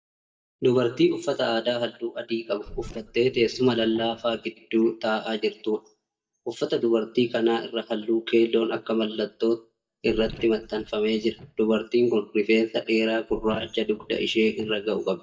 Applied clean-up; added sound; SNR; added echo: neural mask model DeepFilterNet 3.